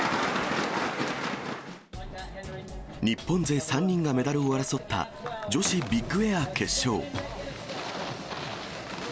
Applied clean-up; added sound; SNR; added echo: none; Drum kit; 14 dB; none.